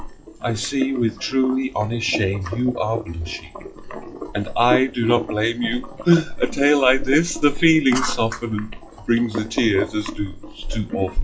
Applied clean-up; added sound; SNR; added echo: classical method WPE with log-MMSE.